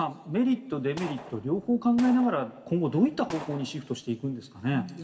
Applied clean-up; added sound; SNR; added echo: none; Gunshot, gunfire; 17 dB; reverberation time 1.3 s.